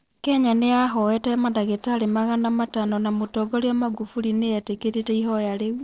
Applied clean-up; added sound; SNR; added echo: neural separator model SepFormer DNS4.